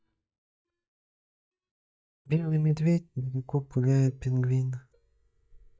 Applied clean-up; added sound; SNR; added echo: neural mask model DeepFilterNet 3.